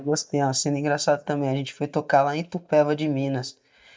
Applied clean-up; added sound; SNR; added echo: neural mask model DeepFilterNet 3.